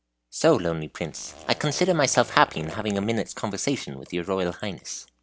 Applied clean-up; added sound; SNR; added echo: none; Zipper (clothing); 20 dB; none.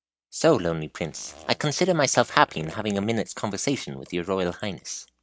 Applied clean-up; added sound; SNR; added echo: neural mask model RNNoise.